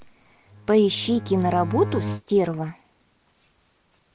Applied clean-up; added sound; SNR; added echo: none; Bowed string instrument; 7 dB; none.